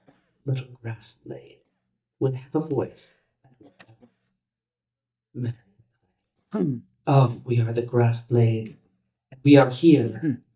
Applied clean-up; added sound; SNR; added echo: neural mask model DeepFilterNet 3.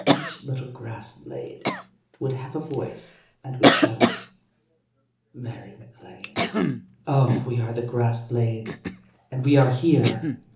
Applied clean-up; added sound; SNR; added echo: none; Cough; 1 dB; reverberation time 0.6 s.